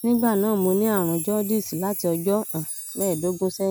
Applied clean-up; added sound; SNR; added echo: none; Chime; 11 dB; none.